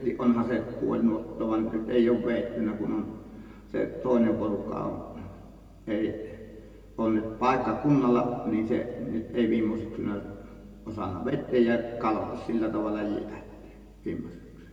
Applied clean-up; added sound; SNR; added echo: none; none; none; reverberation time 1.6 s.